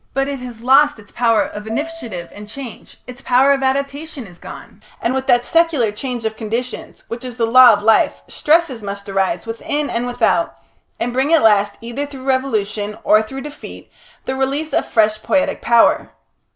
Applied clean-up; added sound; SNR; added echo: none; Marimba, xylophone; 17 dB; none.